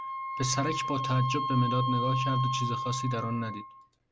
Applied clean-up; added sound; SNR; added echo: none; Wind instrument, woodwind instrument; 2 dB; none.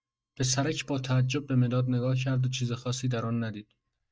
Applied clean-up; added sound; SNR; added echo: neural mask model DeepFilterNet 3.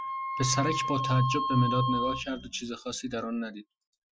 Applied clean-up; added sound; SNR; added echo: classical method Wiener filter.